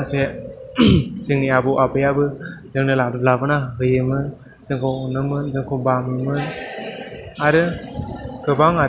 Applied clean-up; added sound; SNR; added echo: none; none; none; none.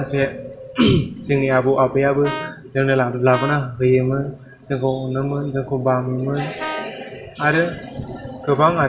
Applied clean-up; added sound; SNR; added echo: none; Brass instrument; 12 dB; reverberation time 0.5 s.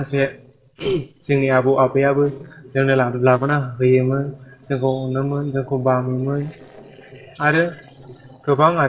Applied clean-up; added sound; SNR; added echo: neural separator model SepFormer DNS4.